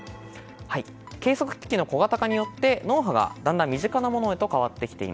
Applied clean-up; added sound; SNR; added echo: none; Bowed string instrument; 16 dB; none.